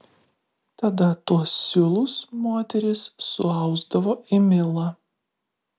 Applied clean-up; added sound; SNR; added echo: none; none; none; none.